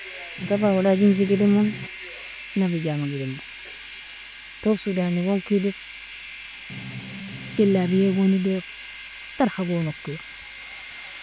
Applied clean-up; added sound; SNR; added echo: none; Strum + Train; 13 dB; none.